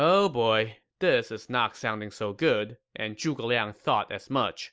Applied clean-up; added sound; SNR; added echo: none; none; none; none.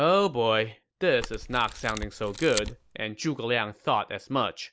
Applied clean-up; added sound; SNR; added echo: none; Camera; 10 dB; none.